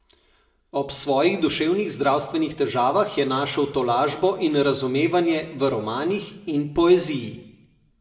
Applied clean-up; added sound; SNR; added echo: none; none; none; reverberation time 0.7 s.